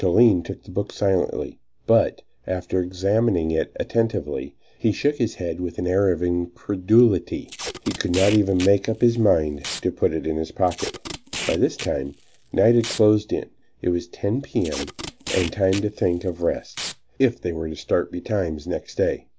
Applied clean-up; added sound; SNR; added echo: none; Packing tape, duct tape; 13 dB; none.